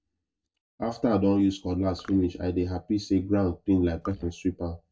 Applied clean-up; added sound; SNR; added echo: neural mask model DeepFilterNet 3.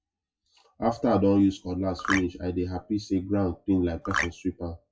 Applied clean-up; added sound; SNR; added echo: classical method WPE with log-MMSE.